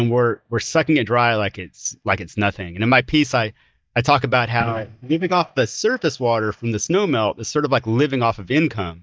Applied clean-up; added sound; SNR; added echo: neural mask model DeepFilterNet 3.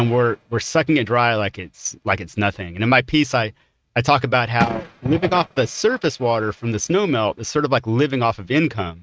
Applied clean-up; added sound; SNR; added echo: neural mask model RNNoise.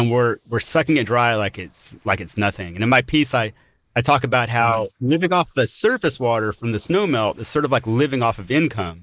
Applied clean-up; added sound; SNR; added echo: neural mask model Resemble Enhance denoiser.